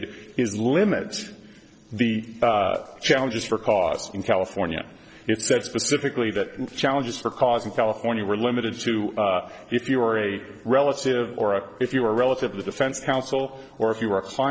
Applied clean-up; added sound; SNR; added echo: neural separator model SepFormer DNS4.